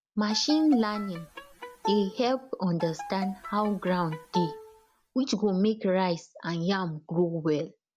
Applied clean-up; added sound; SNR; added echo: none; Bowed string instrument; 11 dB; none.